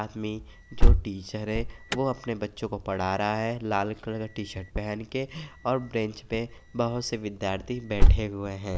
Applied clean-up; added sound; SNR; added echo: none; Alarm; -4 dB; none.